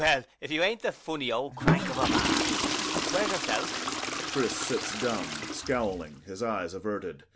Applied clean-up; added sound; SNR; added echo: none; Toilet flush / Water; 0 dB; none.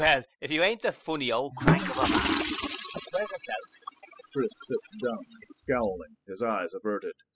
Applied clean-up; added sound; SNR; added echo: classical method spectral subtraction.